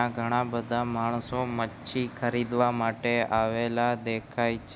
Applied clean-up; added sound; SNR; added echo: none; none; none; none.